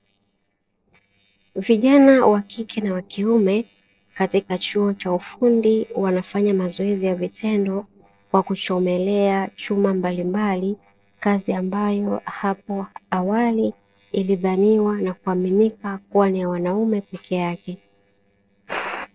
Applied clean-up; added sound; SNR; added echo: neural separator model SepFormer DNS4.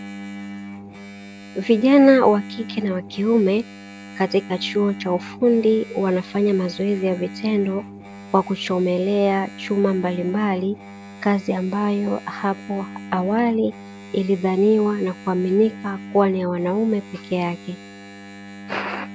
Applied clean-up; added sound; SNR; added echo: none; Engine; 16 dB; none.